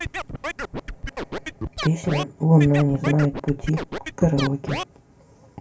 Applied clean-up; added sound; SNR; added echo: none; Scratching (performance technique); 8 dB; reverberation time 0.2 s.